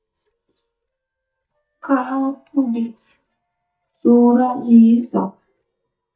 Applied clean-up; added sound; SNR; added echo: neural mask model DeepFilterNet 3.